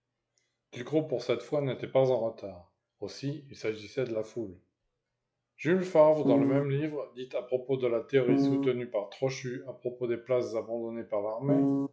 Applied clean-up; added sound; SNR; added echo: classical method log-MMSE.